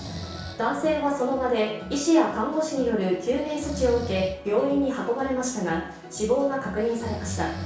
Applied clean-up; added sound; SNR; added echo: none; Breathing; 15 dB; reverberation time 0.6 s.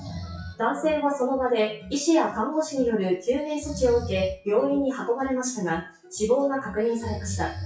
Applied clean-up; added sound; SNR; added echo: classical method WPE with log-MMSE.